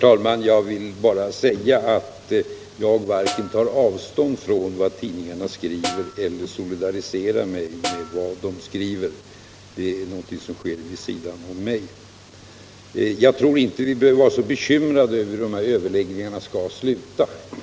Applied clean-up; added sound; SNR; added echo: none; Snare drum; 11 dB; none.